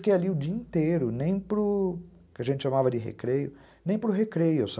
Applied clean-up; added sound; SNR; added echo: none; none; none; none.